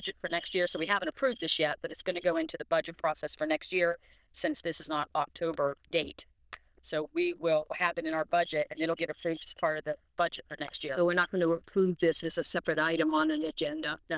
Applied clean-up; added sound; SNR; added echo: neural diffusion model UNIVERSE++.